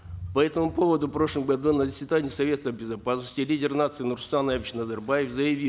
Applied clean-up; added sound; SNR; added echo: none; none; none; none.